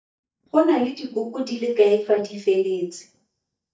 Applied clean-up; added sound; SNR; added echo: neural mask model DeepFilterNet 3.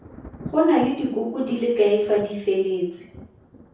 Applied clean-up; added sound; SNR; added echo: none; Thunder; 19 dB; reverberation time 0.6 s.